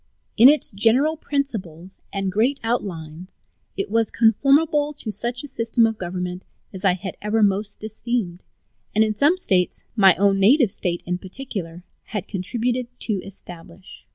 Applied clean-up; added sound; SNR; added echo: none; none; none; none.